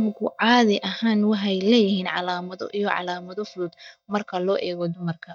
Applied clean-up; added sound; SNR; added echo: neural mask model DeepFilterNet 3.